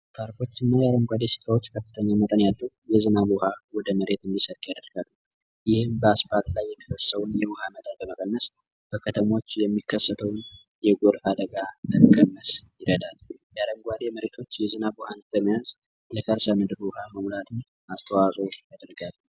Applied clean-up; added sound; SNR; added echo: none; none; none; none.